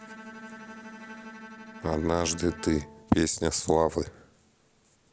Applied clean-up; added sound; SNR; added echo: none; Bowed string instrument; 16 dB; none.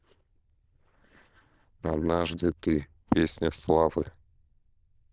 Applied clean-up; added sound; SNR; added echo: neural diffusion model UNIVERSE++.